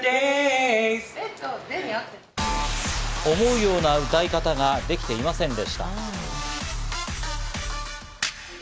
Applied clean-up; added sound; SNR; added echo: none; none; none; none.